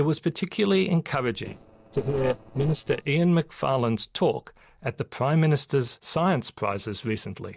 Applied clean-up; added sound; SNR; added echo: neural separator model SepFormer DNS4.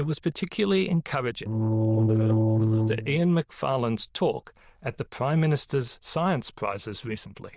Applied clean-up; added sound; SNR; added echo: neural diffusion model UNIVERSE++.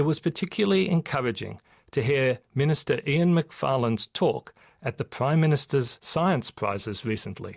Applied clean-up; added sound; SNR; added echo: none; none; none; none.